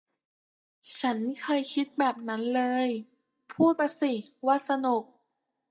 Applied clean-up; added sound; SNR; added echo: neural mask model DeepFilterNet 3.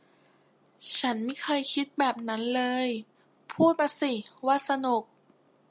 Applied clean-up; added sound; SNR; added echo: none; none; none; none.